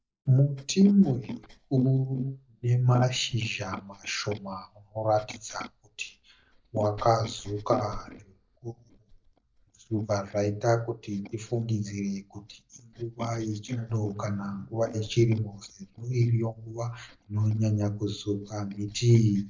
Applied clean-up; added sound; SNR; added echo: neural mask model DeepFilterNet 3.